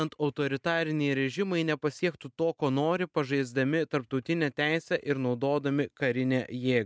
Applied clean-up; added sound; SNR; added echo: none; none; none; none.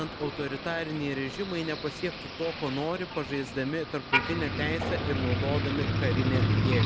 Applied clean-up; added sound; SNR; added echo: none; Motor vehicle (road); -2 dB; none.